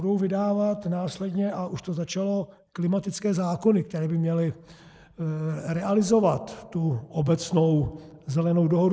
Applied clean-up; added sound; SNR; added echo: neural mask model Resemble Enhance denoiser.